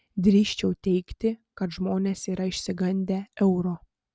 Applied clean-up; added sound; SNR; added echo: none; none; none; none.